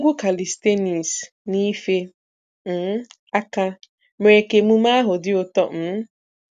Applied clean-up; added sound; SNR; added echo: none; none; none; none.